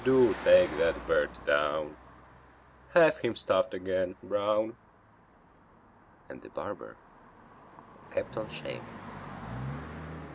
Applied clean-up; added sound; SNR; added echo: none; Car passing by; 14 dB; none.